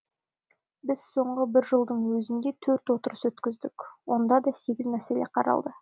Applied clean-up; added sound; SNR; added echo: none; none; none; none.